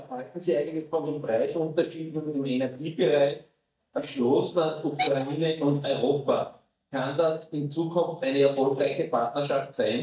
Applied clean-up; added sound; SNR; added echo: neural mask model DeepFilterNet 3.